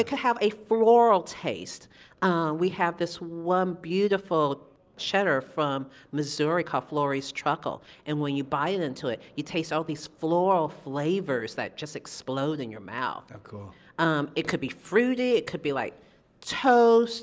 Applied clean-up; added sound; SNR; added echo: none; none; none; none.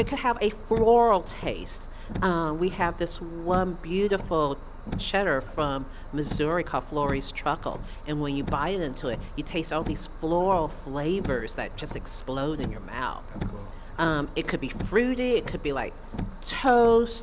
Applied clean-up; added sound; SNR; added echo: none; Car; 9 dB; none.